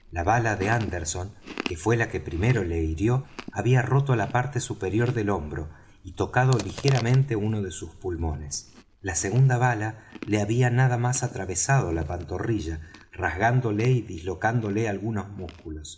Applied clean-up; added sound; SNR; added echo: none; Chewing, mastication; 19 dB; none.